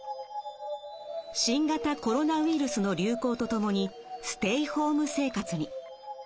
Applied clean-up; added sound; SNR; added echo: none; none; none; none.